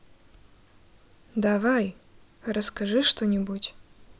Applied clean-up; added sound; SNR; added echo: none; none; none; none.